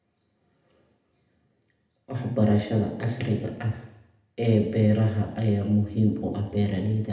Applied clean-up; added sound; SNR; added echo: none; none; none; reverberation time 0.8 s.